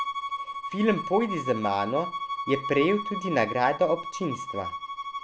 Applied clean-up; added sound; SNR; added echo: none; Bowed string instrument; 6 dB; none.